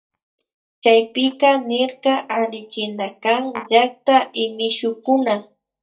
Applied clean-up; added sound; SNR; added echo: neural mask model DeepFilterNet 3.